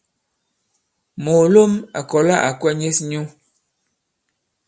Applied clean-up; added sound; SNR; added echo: none; none; none; none.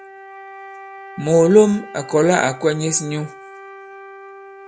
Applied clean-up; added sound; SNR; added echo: none; Wind instrument, woodwind instrument; 18 dB; none.